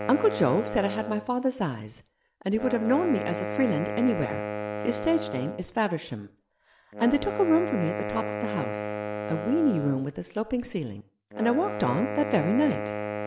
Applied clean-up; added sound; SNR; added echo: none; Wind instrument, woodwind instrument; 6 dB; none.